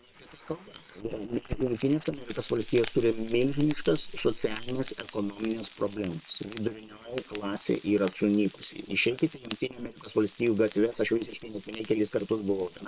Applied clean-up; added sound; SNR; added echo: neural separator model SepFormer WHAM!.